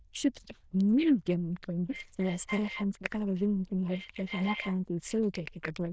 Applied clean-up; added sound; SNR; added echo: neural diffusion model UNIVERSE++.